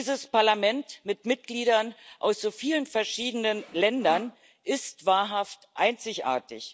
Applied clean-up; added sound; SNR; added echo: none; Sawing; 18 dB; none.